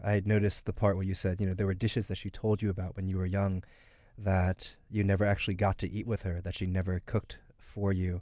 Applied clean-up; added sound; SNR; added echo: none; none; none; none.